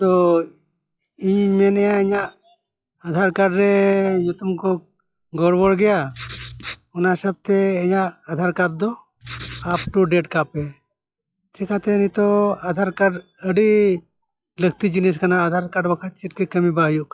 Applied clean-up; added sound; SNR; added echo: classical method log-MMSE.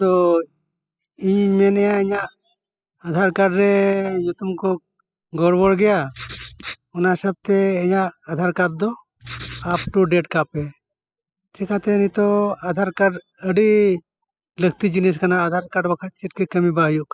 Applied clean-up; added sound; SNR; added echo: classical method spectral subtraction.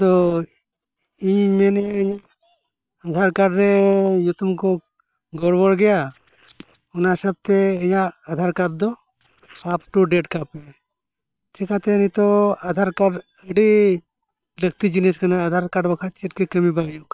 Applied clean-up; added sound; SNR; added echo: neural separator model SepFormer WHAM!.